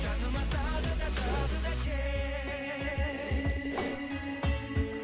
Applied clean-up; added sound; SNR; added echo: none; Squeak; 13 dB; none.